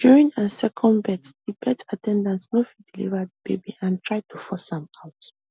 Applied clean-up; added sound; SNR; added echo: none; none; none; none.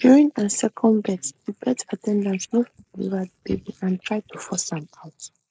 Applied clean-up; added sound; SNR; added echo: neural mask model Resemble Enhance denoiser.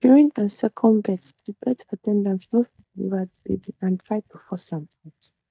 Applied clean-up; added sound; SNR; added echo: neural mask model DeepFilterNet 3.